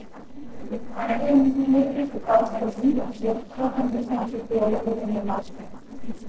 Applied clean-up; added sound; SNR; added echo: neural separator model SepFormer DNS4.